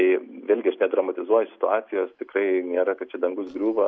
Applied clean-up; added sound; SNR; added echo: none; none; none; none.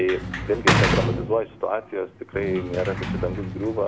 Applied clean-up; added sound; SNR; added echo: none; Sliding door / Slam; 0 dB; none.